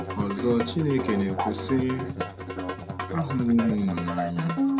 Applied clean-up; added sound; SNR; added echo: none; Musical instrument; 3 dB; none.